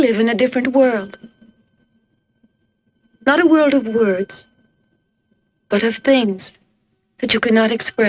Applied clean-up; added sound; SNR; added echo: neural mask model RNNoise.